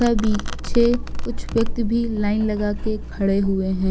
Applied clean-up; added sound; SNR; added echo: none; Domestic sounds, home sounds; 2 dB; none.